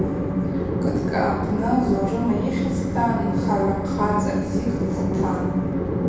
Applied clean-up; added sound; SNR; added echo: none; Train; -3 dB; reverberation time 1.0 s.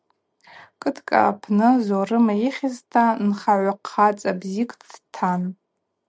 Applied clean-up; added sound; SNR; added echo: none; none; none; none.